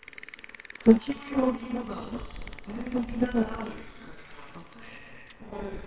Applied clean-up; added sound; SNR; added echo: neural separator model SepFormer WHAMR!.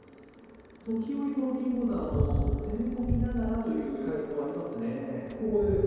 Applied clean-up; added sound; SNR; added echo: none; Bicycle; 4 dB; reverberation time 2.2 s.